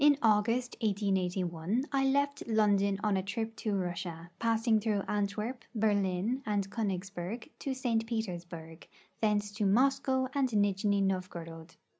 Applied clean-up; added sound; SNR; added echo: none; none; none; none.